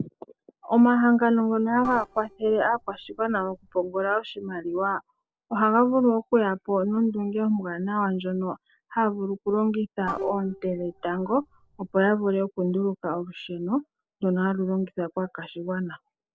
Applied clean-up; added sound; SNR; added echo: neural separator model SepFormer DNS4.